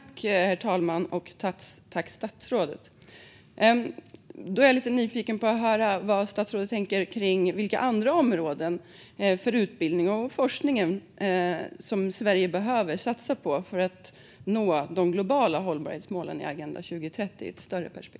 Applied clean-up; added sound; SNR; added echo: none; none; none; none.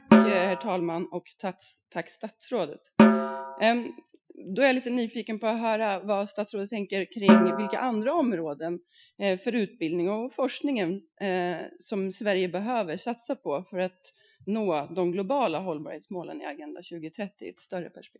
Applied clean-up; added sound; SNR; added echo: classical method Wiener filter.